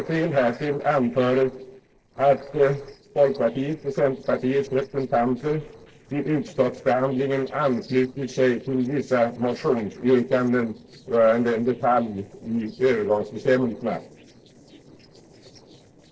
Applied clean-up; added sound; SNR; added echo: neural separator model SepFormer DNS4.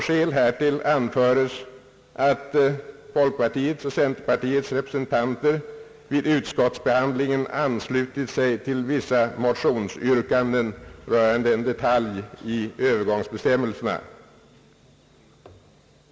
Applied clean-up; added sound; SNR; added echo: none; none; none; none.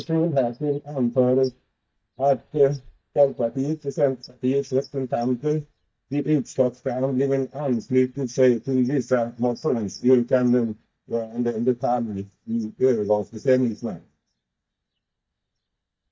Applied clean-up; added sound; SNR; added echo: neural mask model DeepFilterNet 3.